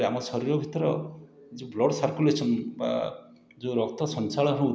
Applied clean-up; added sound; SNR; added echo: none; none; none; none.